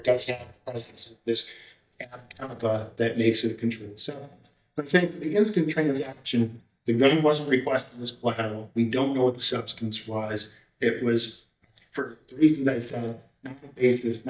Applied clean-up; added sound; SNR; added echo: neural mask model DeepFilterNet 3.